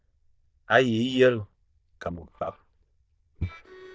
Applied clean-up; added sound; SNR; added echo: neural diffusion model UNIVERSE++.